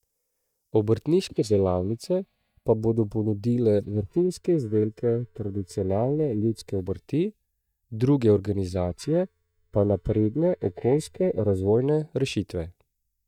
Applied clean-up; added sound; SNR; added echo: neural mask model DeepFilterNet 3.